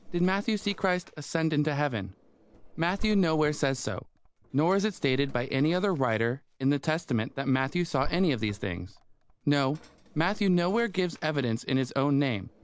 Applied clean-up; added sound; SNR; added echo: none; Drawer open or close; 14 dB; none.